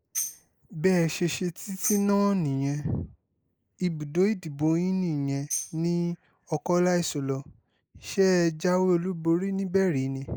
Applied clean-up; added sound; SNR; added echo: neural mask model Resemble Enhance denoiser.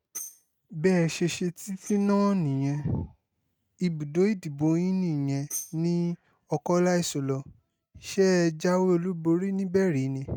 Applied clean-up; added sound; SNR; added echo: neural mask model RNNoise.